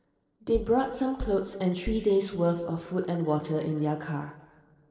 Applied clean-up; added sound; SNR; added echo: neural separator model SepFormer DNS4.